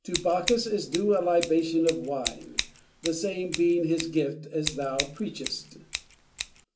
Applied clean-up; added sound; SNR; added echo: none; Scissors; 9 dB; reverberation time 0.2 s.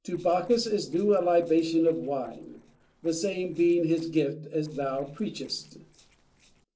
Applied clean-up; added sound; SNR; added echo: neural separator model SepFormer DNS4.